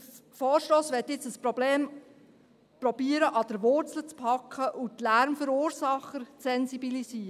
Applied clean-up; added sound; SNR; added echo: none; none; none; none.